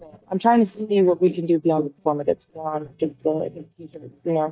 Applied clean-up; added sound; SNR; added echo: neural mask model DeepFilterNet 3.